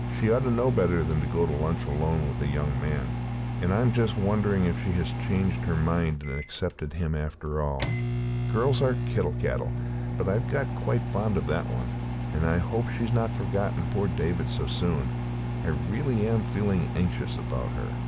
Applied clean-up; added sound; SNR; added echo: none; Microwave oven; 2 dB; none.